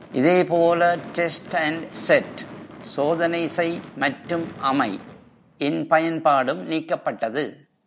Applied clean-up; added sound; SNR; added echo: none; Gunshot, gunfire / Fireworks; 18 dB; none.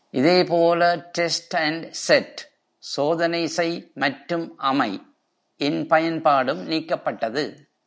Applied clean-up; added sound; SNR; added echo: none; none; none; none.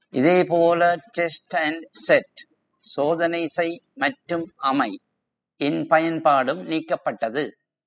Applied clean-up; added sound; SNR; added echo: classical method spectral subtraction.